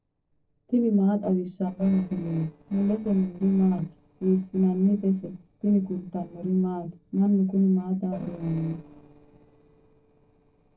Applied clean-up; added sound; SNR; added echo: neural separator model SepFormer DNS4.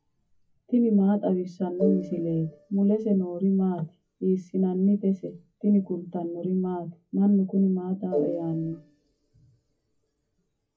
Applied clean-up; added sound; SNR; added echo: classical method WPE with log-MMSE.